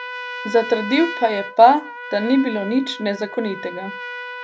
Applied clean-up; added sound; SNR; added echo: none; Trumpet; 12 dB; none.